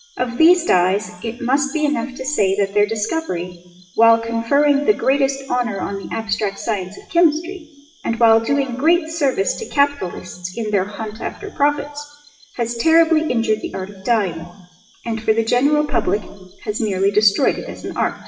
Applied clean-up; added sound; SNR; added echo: classical method WPE with log-MMSE.